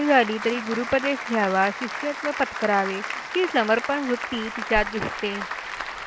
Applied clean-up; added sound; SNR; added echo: none; Applause; 7 dB; none.